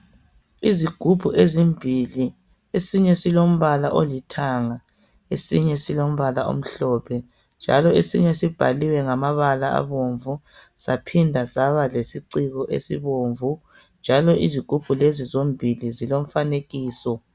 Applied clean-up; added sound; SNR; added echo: none; none; none; none.